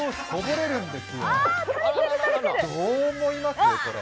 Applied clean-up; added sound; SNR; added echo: none; Crow; 20 dB; none.